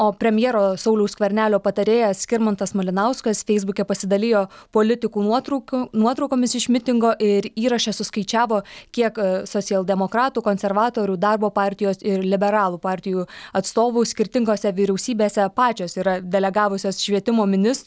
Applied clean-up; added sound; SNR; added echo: none; none; none; none.